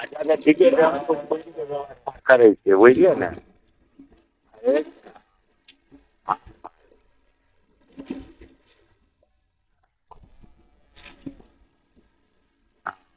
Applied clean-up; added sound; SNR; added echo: neural mask model DeepFilterNet 3.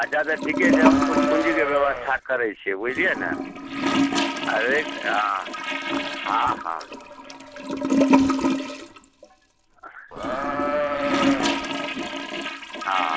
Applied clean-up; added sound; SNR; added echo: none; Livestock, farm animals, working animals + Toilet flush / Gurgling; -3 dB; none.